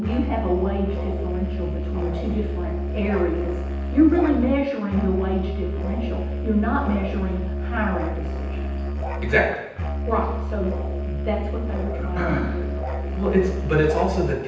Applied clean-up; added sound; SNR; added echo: none; Musical instrument; 2 dB; reverberation time 0.9 s.